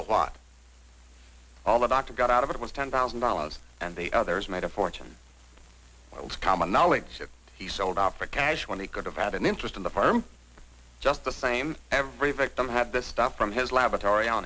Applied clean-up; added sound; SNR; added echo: none; none; none; none.